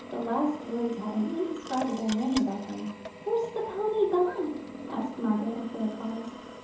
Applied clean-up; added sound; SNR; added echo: none; Drill; 12 dB; reverberation time 2.8 s.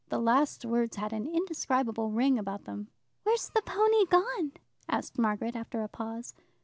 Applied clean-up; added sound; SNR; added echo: none; none; none; none.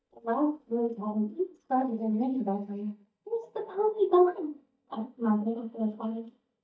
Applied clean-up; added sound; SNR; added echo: neural mask model DeepFilterNet 3.